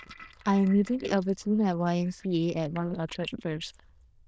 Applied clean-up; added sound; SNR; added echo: neural diffusion model UNIVERSE++.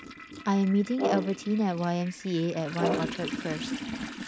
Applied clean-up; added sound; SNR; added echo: none; Brass instrument + Toilet flush; 5 dB; none.